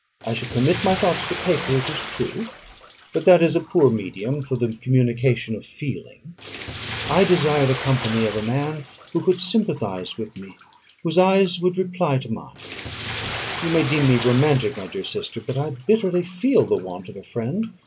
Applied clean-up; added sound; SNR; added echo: none; Bathtub (filling or washing); 12 dB; none.